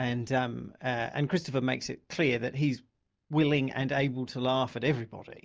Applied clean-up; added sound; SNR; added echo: none; none; none; none.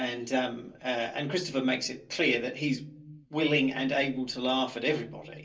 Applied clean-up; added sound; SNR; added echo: none; none; none; reverberation time 0.3 s.